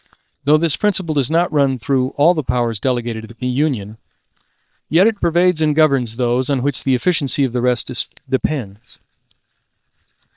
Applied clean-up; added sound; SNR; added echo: neural separator model SepFormer WHAM!.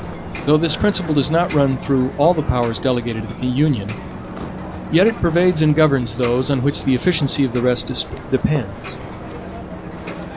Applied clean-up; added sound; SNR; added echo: none; Ocean; 11 dB; none.